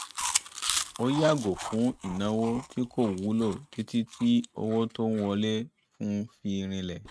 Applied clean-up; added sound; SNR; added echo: neural mask model RNNoise.